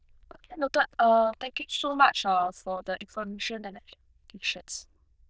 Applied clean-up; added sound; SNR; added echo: neural diffusion model UNIVERSE++.